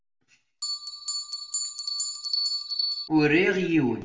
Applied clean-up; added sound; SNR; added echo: none; Bell; 2 dB; reverberation time 0.6 s.